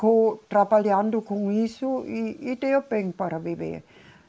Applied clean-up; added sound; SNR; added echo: neural mask model Resemble Enhance denoiser.